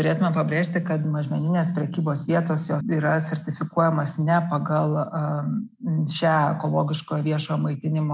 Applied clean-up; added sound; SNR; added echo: none; none; none; none.